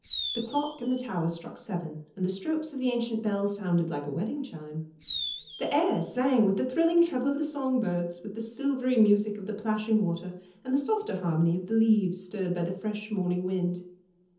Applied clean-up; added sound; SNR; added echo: none; Fireworks; 8 dB; reverberation time 0.7 s.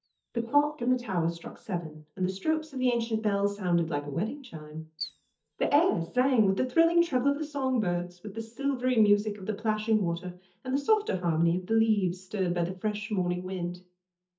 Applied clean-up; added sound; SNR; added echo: neural mask model DeepFilterNet 3.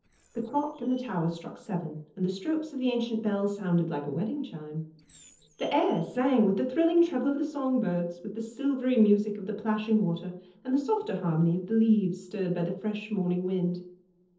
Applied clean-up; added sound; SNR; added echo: neural separator model SepFormer DNS4.